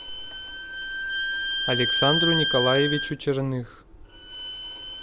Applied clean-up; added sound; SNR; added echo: none; Bowed string instrument; 0 dB; none.